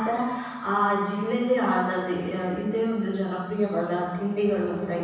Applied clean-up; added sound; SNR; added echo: none; none; none; reverberation time 1.1 s.